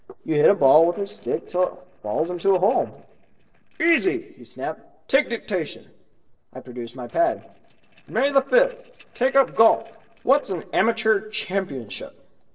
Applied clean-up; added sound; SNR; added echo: neural separator model SepFormer DNS4.